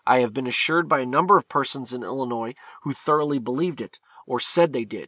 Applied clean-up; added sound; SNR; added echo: none; none; none; none.